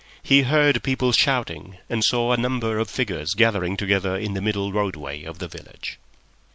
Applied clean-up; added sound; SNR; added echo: none; none; none; none.